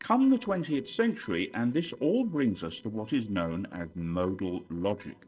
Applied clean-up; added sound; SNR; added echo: neural separator model SepFormer DNS4.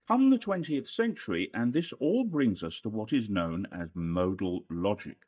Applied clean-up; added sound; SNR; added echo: neural mask model DeepFilterNet 3.